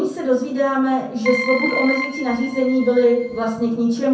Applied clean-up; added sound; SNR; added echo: none; Keyboard (musical); 8 dB; reverberation time 0.5 s.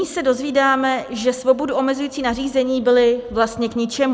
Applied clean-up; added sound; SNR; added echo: none; none; none; none.